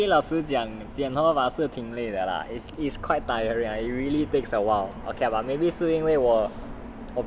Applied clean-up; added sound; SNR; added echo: none; Ocean; 16 dB; none.